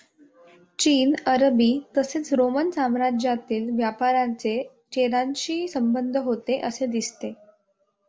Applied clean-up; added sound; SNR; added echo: none; none; none; none.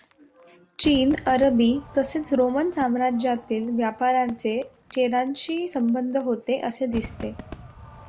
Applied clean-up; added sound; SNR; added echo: none; Crowd / Fireworks; 19 dB; none.